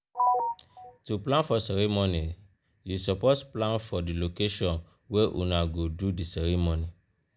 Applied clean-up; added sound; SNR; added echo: none; none; none; none.